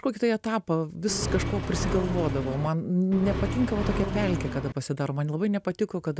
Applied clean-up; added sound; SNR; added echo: none; Accelerating, revving, vroom; 2 dB; none.